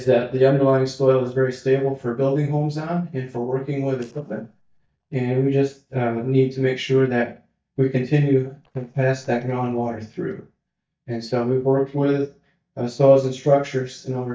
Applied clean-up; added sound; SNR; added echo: neural mask model DeepFilterNet 3.